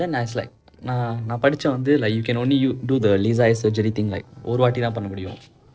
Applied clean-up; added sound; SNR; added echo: neural separator model SepFormer DNS4.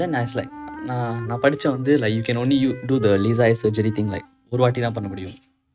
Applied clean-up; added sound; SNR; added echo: neural mask model RNNoise.